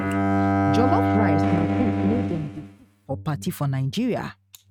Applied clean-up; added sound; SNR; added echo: neural mask model RNNoise.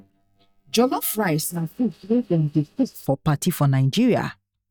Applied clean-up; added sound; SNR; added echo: neural mask model DeepFilterNet 3.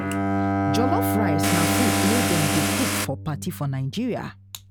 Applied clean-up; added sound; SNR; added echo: none; Bowed string instrument + Vehicle; -4 dB; none.